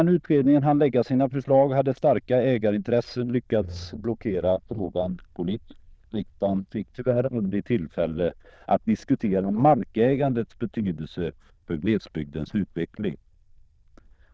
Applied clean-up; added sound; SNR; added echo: neural diffusion model UNIVERSE++.